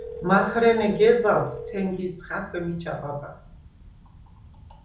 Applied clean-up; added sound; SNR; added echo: none; Telephone; 14 dB; reverberation time 0.6 s.